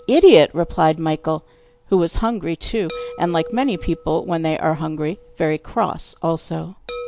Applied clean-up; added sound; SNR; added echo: none; Chime; 19 dB; none.